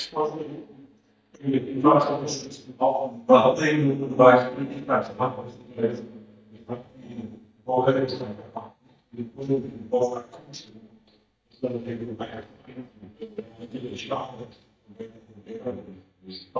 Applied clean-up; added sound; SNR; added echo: neural mask model DeepFilterNet 3.